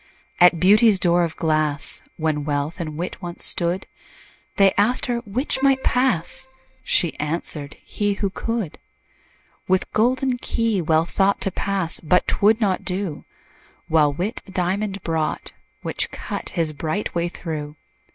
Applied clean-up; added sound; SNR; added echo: none; Keyboard (musical); 17 dB; none.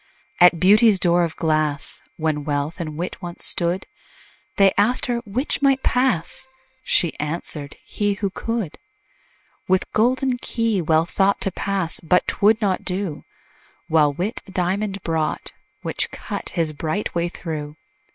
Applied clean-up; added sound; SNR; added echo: neural separator model SepFormer WHAM!.